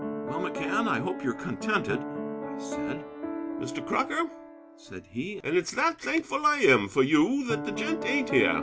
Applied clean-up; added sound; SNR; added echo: none; Piano; 7 dB; none.